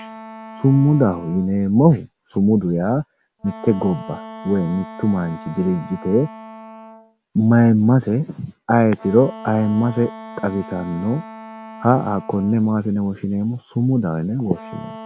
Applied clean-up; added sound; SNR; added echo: none; Wind instrument, woodwind instrument; 19 dB; none.